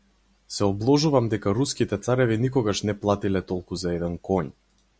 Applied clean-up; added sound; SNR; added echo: none; none; none; none.